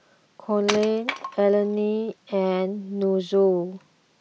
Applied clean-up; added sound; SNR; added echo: none; Wood; 10 dB; none.